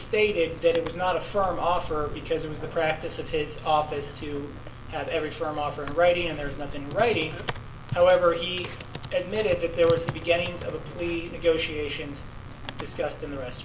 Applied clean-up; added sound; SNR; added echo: none; Computer keyboard; 10 dB; reverberation time 0.2 s.